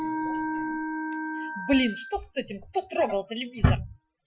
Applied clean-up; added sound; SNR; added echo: classical method Wiener filter.